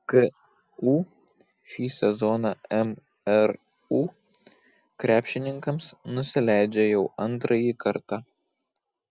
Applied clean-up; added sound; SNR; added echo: none; none; none; none.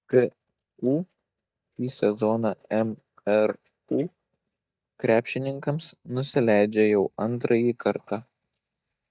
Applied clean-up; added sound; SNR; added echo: neural mask model DeepFilterNet 3.